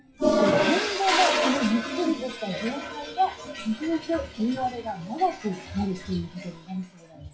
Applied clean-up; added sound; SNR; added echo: classical method WPE with log-MMSE.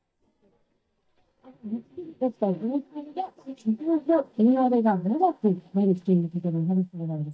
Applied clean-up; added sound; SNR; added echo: neural mask model DeepFilterNet 3.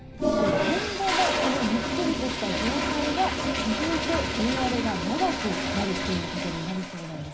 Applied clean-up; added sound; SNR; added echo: none; Toilet flush; -1 dB; reverberation time 0.4 s.